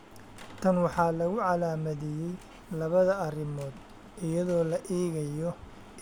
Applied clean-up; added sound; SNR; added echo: none; none; none; none.